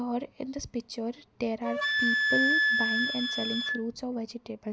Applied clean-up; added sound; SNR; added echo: none; Wind instrument, woodwind instrument; -4 dB; none.